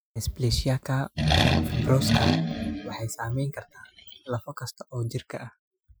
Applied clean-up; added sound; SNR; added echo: classical method Wiener filter.